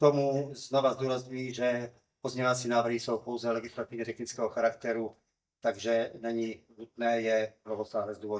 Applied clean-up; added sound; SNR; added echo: neural mask model DeepFilterNet 3.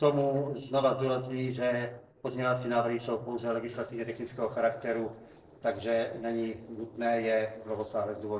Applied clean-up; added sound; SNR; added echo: neural separator model SepFormer DNS4.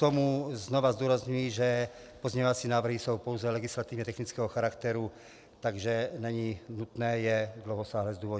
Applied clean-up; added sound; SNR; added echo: none; none; none; none.